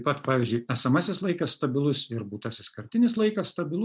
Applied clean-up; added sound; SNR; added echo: none; none; none; none.